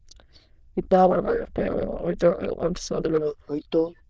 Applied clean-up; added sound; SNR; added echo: neural diffusion model UNIVERSE++.